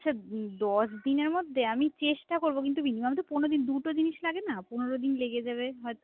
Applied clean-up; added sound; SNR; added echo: none; none; none; none.